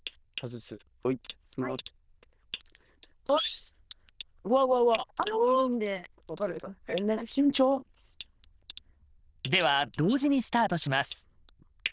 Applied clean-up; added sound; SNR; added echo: neural diffusion model UNIVERSE++.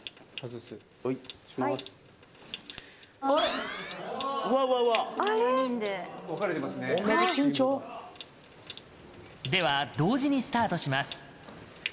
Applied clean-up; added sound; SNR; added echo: none; Trickle, dribble / Sink (filling or washing) / Water tap, faucet; 17 dB; none.